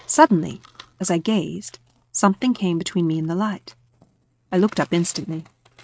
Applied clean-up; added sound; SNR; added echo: neural mask model RNNoise.